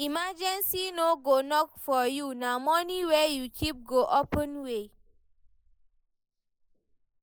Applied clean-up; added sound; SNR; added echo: neural mask model Resemble Enhance denoiser.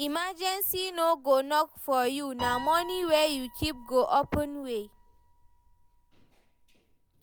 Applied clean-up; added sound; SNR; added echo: none; Piano; 16 dB; none.